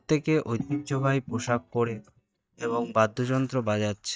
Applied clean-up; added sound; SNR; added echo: neural mask model DeepFilterNet 3.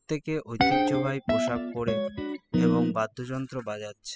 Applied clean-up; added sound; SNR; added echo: classical method spectral subtraction.